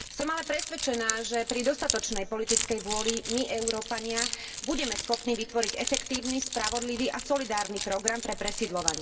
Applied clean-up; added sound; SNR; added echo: none; Keys jangling; 3 dB; reverberation time 1.8 s.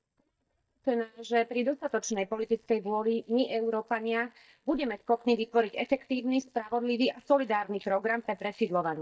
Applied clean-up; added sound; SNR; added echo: neural mask model DeepFilterNet 3.